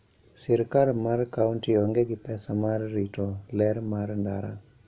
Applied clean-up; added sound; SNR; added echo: none; none; none; none.